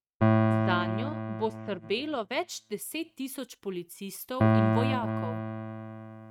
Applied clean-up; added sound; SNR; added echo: neural mask model RNNoise.